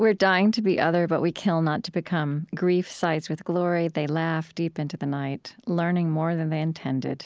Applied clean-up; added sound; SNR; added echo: none; none; none; none.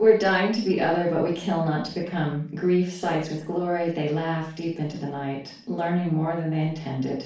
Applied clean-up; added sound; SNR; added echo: none; none; none; reverberation time 0.4 s.